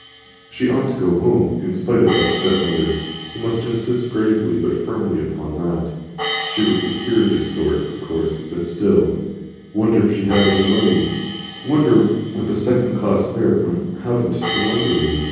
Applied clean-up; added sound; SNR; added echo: none; Hi-hat; 12 dB; reverberation time 1.3 s.